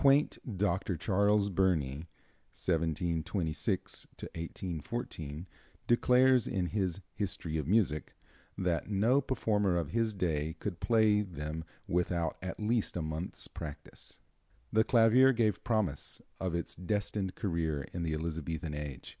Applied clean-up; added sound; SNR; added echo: none; none; none; none.